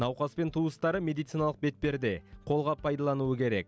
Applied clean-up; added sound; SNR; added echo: none; none; none; none.